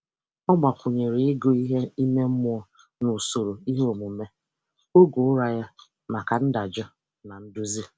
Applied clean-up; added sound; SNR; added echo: none; none; none; none.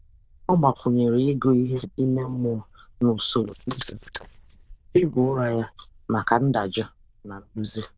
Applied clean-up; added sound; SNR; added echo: neural diffusion model UNIVERSE++.